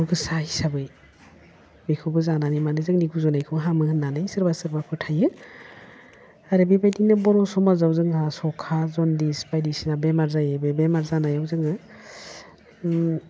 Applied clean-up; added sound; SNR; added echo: none; none; none; none.